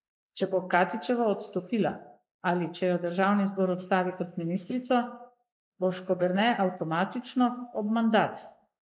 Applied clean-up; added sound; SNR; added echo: neural mask model Resemble Enhance denoiser.